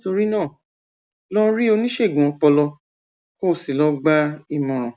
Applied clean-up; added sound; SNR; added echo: none; none; none; none.